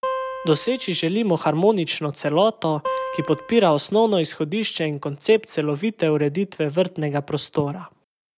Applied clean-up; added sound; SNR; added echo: none; Acoustic guitar; 9 dB; none.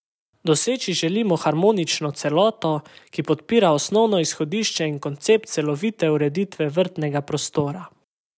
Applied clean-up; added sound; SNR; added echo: none; none; none; none.